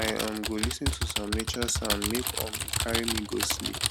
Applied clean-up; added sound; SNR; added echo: none; Typing; -2 dB; none.